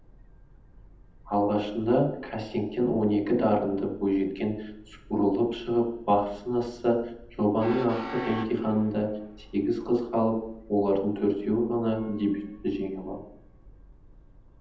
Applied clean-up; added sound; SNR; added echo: none; Train; 19 dB; reverberation time 0.8 s.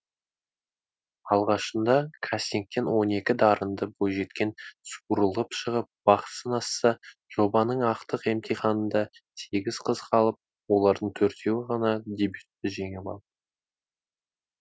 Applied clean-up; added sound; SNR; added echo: none; none; none; none.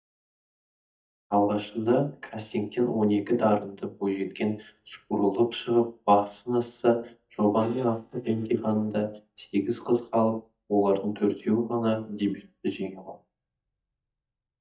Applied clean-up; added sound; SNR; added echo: neural mask model DeepFilterNet 3.